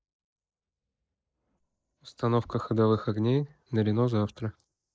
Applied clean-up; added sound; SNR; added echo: neural mask model Resemble Enhance denoiser.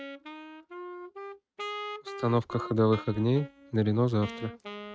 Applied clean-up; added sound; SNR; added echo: neural mask model RNNoise.